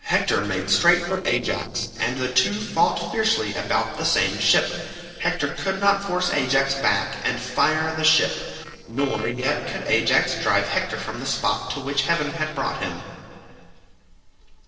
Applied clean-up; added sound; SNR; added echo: neural separator model SepFormer DNS4.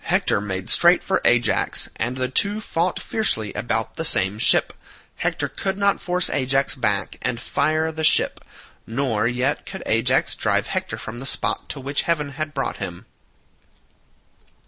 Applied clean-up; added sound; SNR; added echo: none; none; none; none.